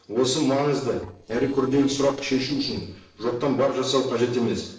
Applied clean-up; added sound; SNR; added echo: neural separator model SepFormer DNS4.